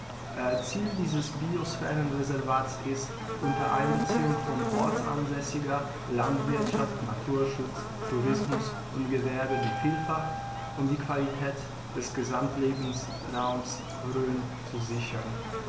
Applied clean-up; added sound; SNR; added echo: none; Wind instrument, woodwind instrument + Buzz; 5 dB; none.